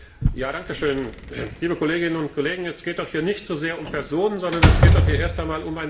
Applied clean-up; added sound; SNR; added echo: none; Slam; -2 dB; reverberation time 1.2 s.